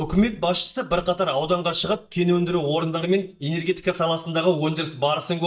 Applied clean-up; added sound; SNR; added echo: neural mask model DeepFilterNet 3.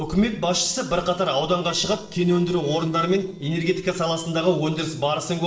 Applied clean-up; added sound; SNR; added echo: neural separator model SepFormer DNS4.